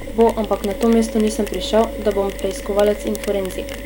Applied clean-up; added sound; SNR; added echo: none; Mechanisms; 10 dB; none.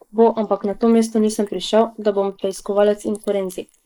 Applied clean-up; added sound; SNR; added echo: neural mask model Resemble Enhance denoiser.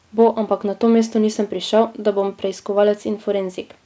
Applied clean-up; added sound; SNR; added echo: none; none; none; none.